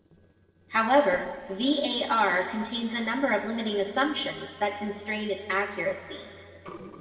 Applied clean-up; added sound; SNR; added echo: neural separator model SepFormer DNS4.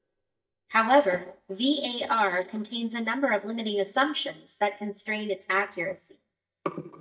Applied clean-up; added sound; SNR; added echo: neural mask model DeepFilterNet 3.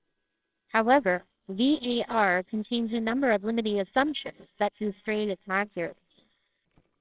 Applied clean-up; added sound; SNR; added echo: neural separator model SepFormer WHAMR!.